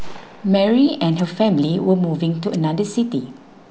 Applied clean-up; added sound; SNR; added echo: none; Gunshot, gunfire; 18 dB; none.